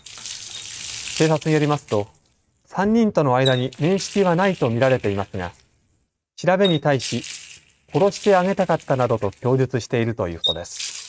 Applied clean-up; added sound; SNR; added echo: neural mask model RNNoise.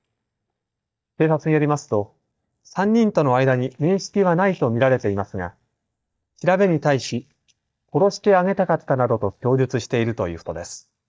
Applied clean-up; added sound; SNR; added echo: neural mask model DeepFilterNet 3.